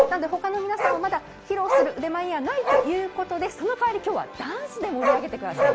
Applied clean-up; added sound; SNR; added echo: none; Bark; 0 dB; none.